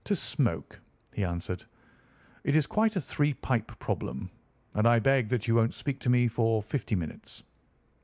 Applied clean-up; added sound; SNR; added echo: none; none; none; none.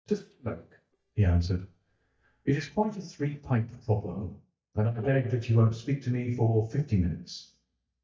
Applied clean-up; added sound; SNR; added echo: neural mask model DeepFilterNet 3.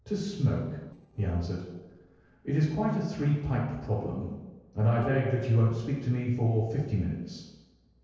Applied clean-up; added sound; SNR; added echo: neural separator model SepFormer DNS4.